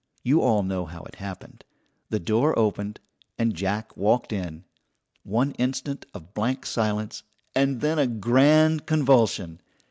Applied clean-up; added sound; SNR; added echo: none; none; none; none.